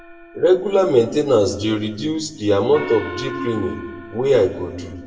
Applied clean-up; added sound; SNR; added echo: none; Gong; 16 dB; reverberation time 0.8 s.